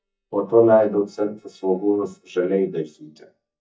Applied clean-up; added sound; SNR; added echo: neural mask model DeepFilterNet 3.